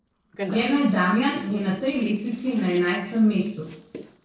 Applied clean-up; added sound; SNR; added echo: neural separator model SepFormer DNS4.